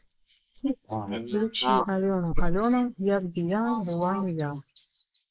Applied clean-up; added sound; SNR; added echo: neural mask model Resemble Enhance denoiser.